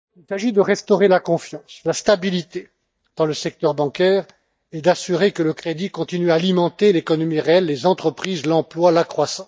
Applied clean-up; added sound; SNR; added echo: neural mask model DeepFilterNet 3.